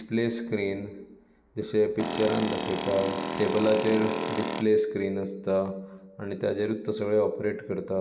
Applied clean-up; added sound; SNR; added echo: none; Tools; 5 dB; none.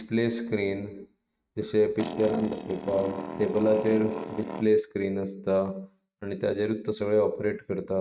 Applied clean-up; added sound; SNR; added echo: neural mask model RNNoise.